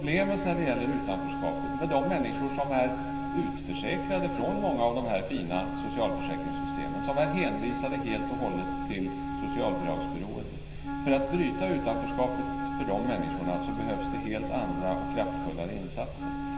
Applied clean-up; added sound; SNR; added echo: none; Wind instrument, woodwind instrument; 3 dB; reverberation time 2.0 s.